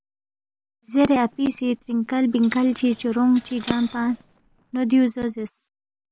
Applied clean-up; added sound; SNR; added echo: none; Fireworks + Coin (dropping); 15 dB; none.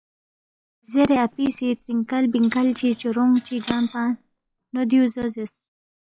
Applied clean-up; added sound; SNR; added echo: classical method log-MMSE.